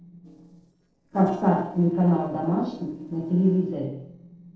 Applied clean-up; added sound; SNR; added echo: neural separator model SepFormer DNS4.